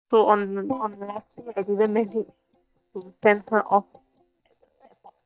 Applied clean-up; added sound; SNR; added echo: neural mask model DeepFilterNet 3.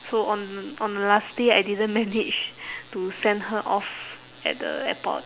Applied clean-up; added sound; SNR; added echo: none; none; none; none.